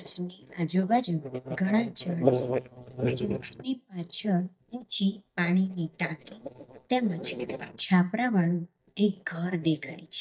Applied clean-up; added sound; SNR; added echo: neural mask model DeepFilterNet 3.